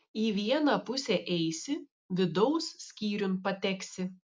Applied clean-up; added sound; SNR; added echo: none; none; none; none.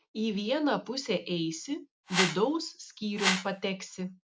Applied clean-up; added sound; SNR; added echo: none; Whoosh, swoosh, swish; 0 dB; none.